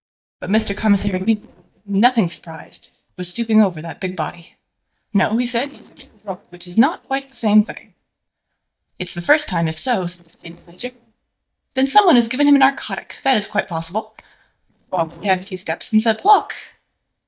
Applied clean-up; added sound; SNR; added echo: neural mask model DeepFilterNet 3.